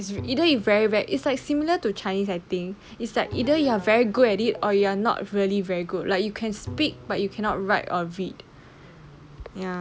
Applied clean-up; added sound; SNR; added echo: none; Bowed string instrument; 20 dB; none.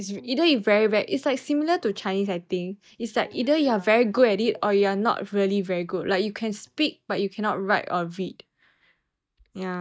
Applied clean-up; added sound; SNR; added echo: neural mask model DeepFilterNet 3.